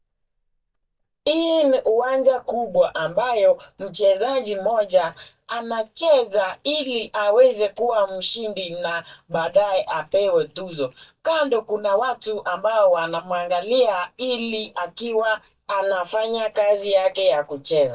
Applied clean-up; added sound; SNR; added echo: neural mask model DeepFilterNet 3.